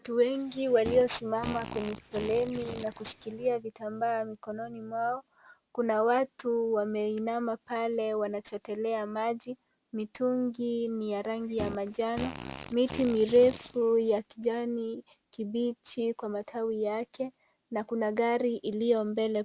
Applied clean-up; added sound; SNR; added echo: none; Fart; 12 dB; none.